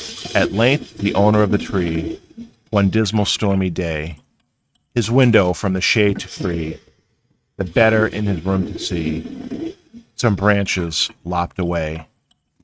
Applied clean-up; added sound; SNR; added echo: neural mask model RNNoise.